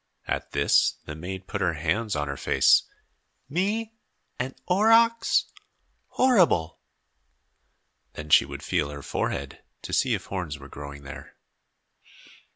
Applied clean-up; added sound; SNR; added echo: none; none; none; none.